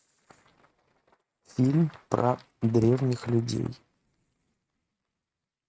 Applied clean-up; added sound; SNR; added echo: neural mask model RNNoise.